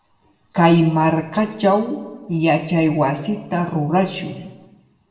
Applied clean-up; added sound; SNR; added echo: none; none; none; reverberation time 1.0 s.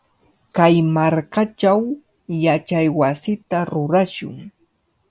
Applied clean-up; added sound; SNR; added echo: none; none; none; none.